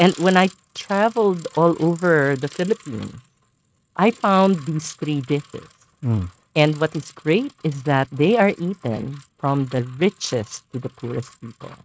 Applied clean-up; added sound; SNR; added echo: neural mask model RNNoise.